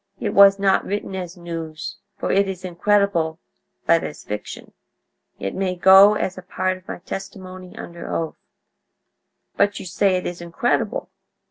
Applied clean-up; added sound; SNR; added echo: none; none; none; none.